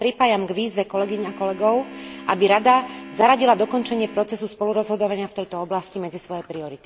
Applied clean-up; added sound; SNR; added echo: none; Organ; 16 dB; none.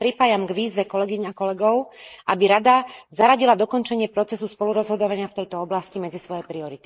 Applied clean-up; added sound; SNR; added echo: neural mask model Resemble Enhance denoiser.